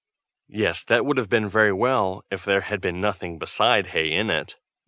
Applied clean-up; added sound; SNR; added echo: none; none; none; none.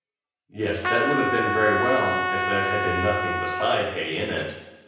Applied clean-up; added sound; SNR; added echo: none; Trumpet; 0 dB; reverberation time 0.9 s.